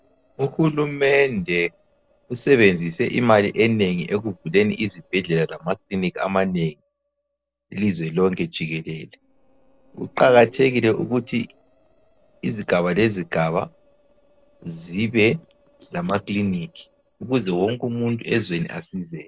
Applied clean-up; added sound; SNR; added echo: neural separator model SepFormer DNS4.